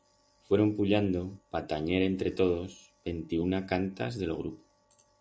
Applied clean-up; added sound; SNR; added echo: none; none; none; none.